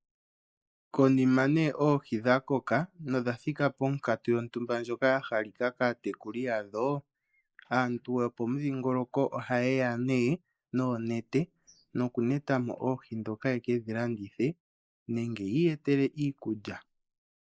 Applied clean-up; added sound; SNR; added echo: neural mask model Resemble Enhance denoiser.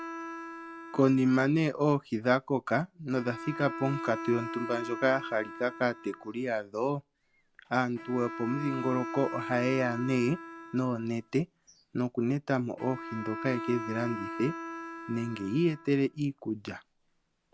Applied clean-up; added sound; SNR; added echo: none; Bowed string instrument; 11 dB; none.